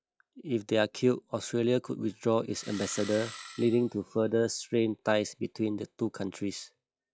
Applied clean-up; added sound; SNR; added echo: classical method log-MMSE.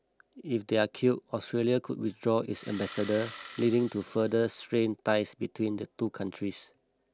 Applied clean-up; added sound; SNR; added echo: none; Engine starting; 15 dB; none.